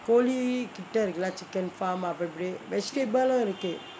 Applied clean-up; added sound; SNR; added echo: none; none; none; none.